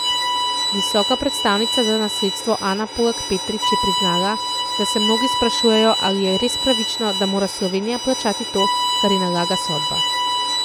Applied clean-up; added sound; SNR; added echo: none; Bowed string instrument; 0 dB; none.